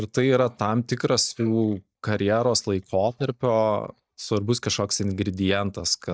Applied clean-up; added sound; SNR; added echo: neural mask model DeepFilterNet 3.